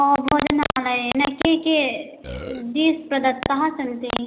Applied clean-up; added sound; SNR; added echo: none; Burping, eructation; 11 dB; none.